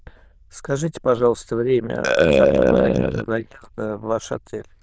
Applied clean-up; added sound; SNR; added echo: neural diffusion model UNIVERSE++.